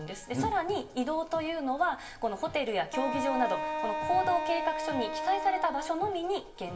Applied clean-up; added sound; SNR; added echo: none; Wind instrument, woodwind instrument; 4 dB; reverberation time 0.7 s.